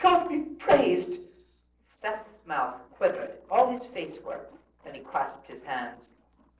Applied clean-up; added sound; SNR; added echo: neural separator model SepFormer DNS4.